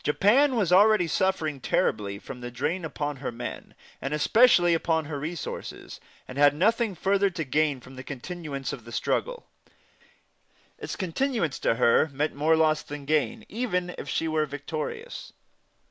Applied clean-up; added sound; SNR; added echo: none; none; none; none.